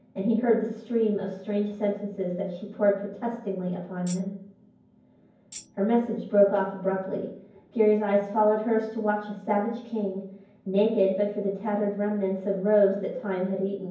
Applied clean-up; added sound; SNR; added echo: none; Tambourine; 19 dB; reverberation time 0.9 s.